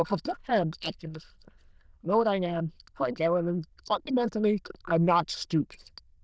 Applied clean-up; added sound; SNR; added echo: neural diffusion model UNIVERSE++.